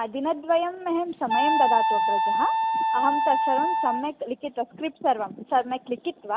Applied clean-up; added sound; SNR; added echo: none; Wind instrument, woodwind instrument; -3 dB; none.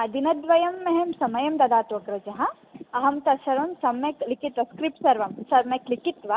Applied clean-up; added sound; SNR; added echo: none; none; none; none.